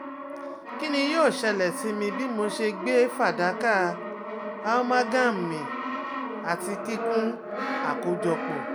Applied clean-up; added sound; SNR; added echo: none; Brass instrument; 5 dB; none.